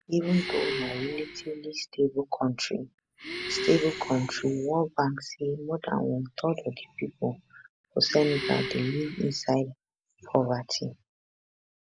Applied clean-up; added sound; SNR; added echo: none; Breathing; 8 dB; none.